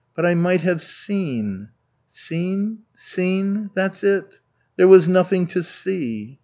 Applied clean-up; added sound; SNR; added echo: none; none; none; none.